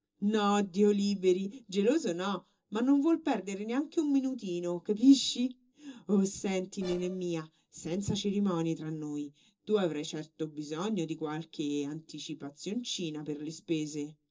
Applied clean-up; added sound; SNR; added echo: neural separator model SepFormer DNS4.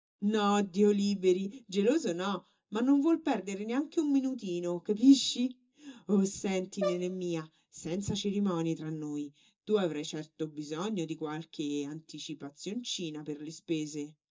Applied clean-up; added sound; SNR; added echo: neural mask model DeepFilterNet 3.